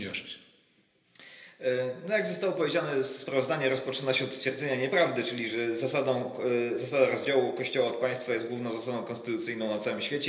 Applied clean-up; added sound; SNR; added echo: none; none; none; reverberation time 1.4 s.